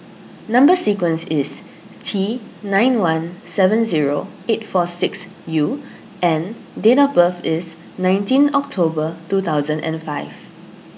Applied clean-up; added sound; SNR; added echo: none; none; none; none.